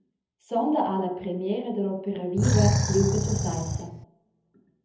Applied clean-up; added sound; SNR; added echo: none; Animal; -3 dB; reverberation time 0.6 s.